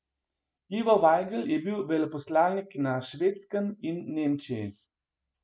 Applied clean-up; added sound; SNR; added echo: none; none; none; none.